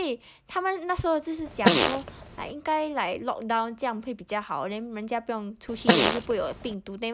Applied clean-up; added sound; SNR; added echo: none; Fart; -5 dB; none.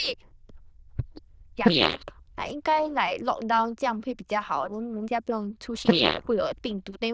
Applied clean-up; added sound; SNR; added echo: neural diffusion model UNIVERSE++.